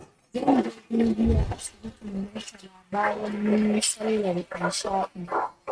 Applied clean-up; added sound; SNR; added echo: neural mask model RNNoise.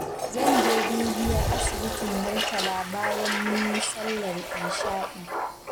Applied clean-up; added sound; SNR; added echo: none; Toilet flush; -2 dB; none.